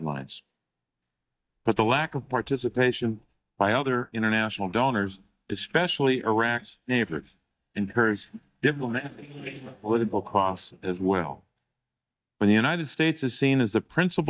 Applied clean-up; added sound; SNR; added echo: neural mask model DeepFilterNet 3.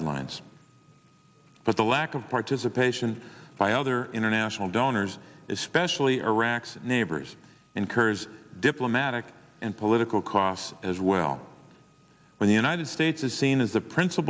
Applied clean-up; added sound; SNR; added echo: none; none; none; none.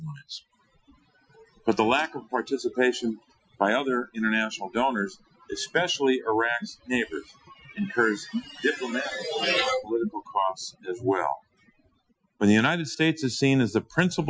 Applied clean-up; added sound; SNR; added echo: classical method Wiener filter.